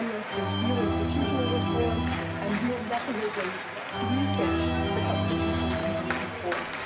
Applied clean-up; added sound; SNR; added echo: none; Organ; -5 dB; reverberation time 0.4 s.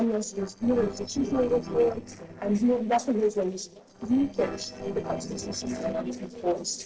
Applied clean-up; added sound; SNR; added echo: neural separator model SepFormer DNS4.